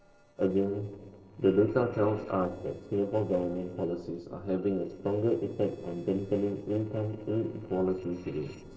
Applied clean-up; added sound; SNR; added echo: neural separator model SepFormer DNS4.